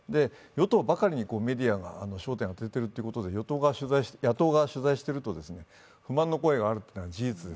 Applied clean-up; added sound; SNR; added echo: none; none; none; none.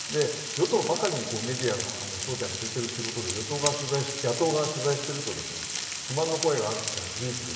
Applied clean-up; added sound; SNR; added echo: none; Frying (food); 4 dB; reverberation time 2.2 s.